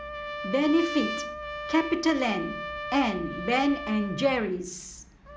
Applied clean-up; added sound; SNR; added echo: none; Trumpet; 8 dB; none.